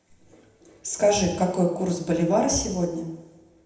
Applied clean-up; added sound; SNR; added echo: none; none; none; reverberation time 0.8 s.